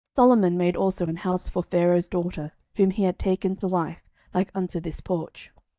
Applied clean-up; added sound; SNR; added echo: neural mask model DeepFilterNet 3.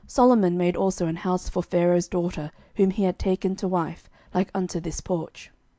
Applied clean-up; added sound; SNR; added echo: none; none; none; none.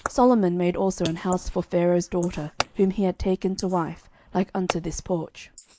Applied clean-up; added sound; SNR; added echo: neural mask model Resemble Enhance denoiser.